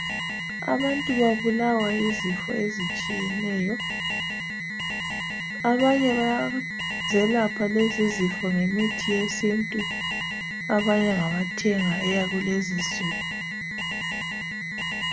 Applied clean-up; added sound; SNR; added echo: none; Alarm; 4 dB; none.